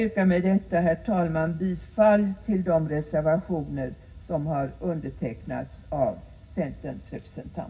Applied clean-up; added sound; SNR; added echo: none; none; none; reverberation time 0.4 s.